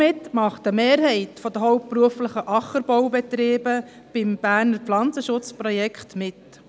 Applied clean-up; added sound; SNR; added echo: none; none; none; none.